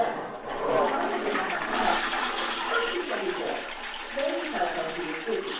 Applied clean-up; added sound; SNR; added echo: none; Toilet flush; -3 dB; reverberation time 0.7 s.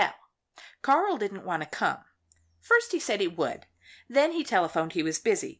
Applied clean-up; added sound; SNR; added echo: none; none; none; none.